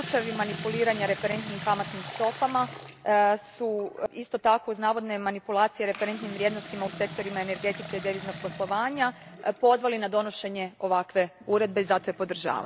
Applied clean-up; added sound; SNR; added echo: none; Sink (filling or washing) / Water tap, faucet; 14 dB; none.